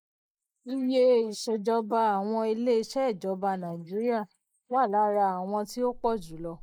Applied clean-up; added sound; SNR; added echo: neural mask model Resemble Enhance denoiser.